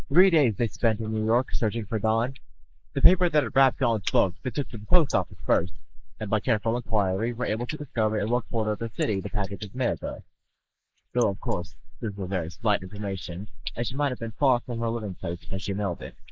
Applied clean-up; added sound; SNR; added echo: neural mask model Resemble Enhance denoiser.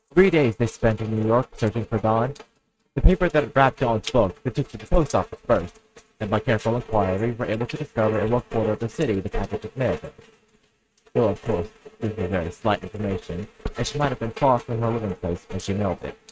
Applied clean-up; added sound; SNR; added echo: neural mask model RNNoise.